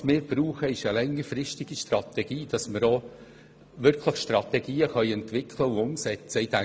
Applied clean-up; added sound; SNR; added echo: none; none; none; none.